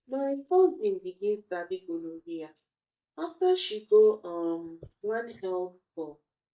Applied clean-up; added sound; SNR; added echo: neural mask model DeepFilterNet 3.